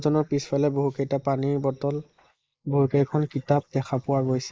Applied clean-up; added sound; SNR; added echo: neural mask model Resemble Enhance denoiser.